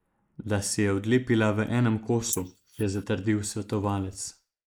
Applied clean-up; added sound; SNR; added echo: neural mask model Resemble Enhance denoiser.